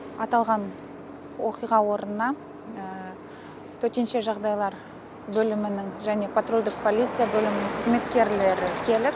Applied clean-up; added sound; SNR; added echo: none; Rattle (instrument); 7 dB; none.